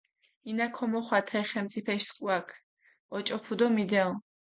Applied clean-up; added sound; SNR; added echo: none; none; none; none.